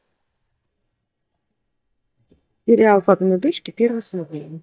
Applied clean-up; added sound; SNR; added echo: neural mask model DeepFilterNet 3.